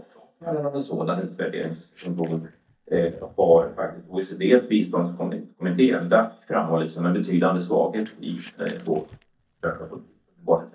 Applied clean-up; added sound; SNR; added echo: neural mask model DeepFilterNet 3.